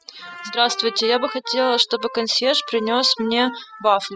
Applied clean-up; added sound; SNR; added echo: classical method spectral subtraction.